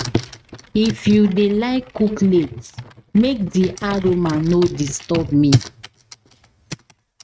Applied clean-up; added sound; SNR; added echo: neural mask model RNNoise.